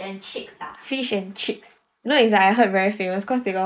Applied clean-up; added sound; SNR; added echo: neural mask model Resemble Enhance denoiser.